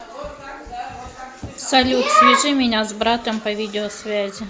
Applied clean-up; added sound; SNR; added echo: none; none; none; none.